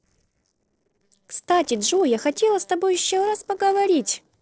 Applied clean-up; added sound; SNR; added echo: neural separator model SepFormer DNS4.